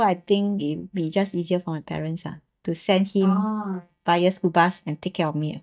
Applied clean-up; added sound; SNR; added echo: neural mask model DeepFilterNet 3.